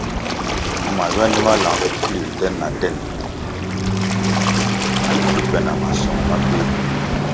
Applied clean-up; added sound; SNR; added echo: none; Waves, surf; -5 dB; none.